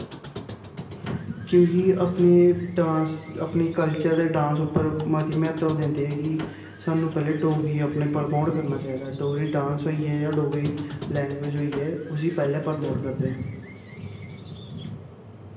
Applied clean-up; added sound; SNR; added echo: none; Squeak; 17 dB; reverberation time 1.1 s.